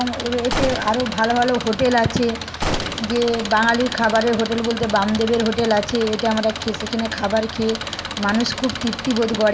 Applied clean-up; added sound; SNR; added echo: none; Gunshot, gunfire + Engine; 7 dB; none.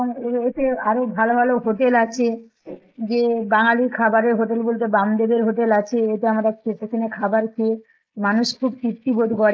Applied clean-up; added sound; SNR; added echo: neural mask model Resemble Enhance denoiser.